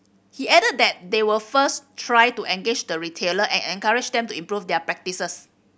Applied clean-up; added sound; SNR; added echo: none; none; none; none.